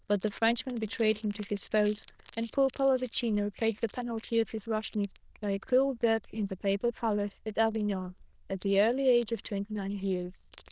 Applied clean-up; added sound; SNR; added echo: neural diffusion model UNIVERSE++.